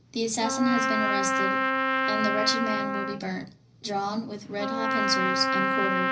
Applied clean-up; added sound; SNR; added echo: none; Trumpet; -3 dB; reverberation time 0.5 s.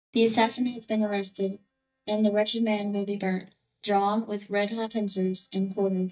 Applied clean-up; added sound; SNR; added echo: neural mask model DeepFilterNet 3.